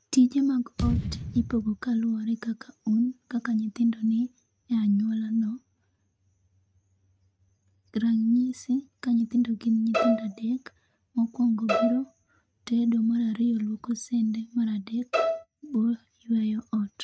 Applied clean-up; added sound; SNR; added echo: neural mask model RNNoise.